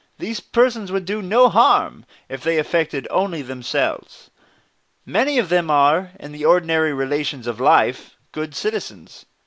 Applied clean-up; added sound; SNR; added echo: none; none; none; none.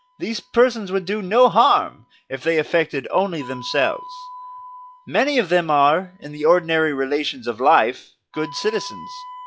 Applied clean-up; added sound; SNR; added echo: classical method log-MMSE.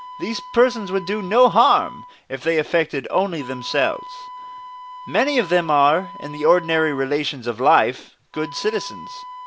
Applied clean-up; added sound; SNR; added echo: none; Wind instrument, woodwind instrument; 16 dB; none.